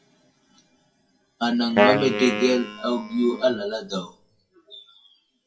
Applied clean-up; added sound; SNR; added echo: classical method WPE with log-MMSE.